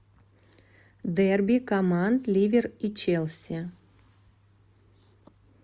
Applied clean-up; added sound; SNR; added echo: none; none; none; none.